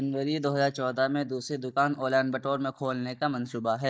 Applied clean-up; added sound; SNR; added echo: neural mask model DeepFilterNet 3.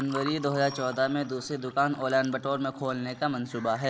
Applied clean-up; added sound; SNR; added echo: none; Fill (with liquid) / Water; 17 dB; none.